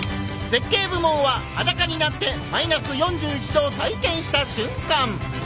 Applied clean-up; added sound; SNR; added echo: none; none; none; none.